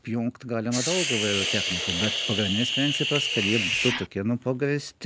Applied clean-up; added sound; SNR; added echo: none; Hiss; -1 dB; none.